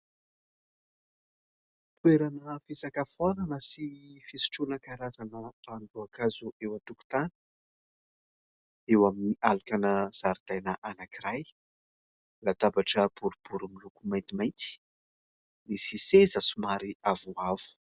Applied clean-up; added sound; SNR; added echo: none; none; none; none.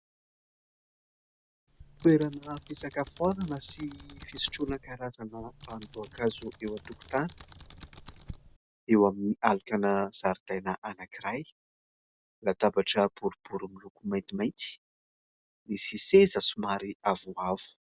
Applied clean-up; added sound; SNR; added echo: none; Computer keyboard; 18 dB; none.